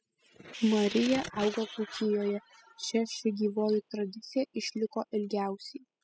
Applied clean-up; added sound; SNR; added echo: classical method spectral subtraction.